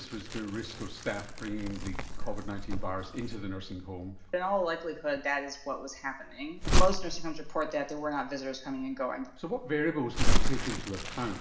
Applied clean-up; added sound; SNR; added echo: none; Crumpling, crinkling; -4 dB; reverberation time 0.7 s.